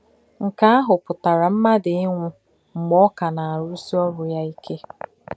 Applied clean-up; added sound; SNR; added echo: none; none; none; none.